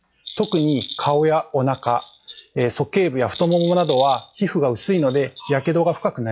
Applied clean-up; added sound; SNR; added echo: classical method log-MMSE.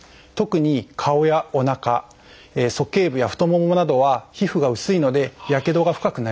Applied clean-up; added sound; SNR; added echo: none; none; none; none.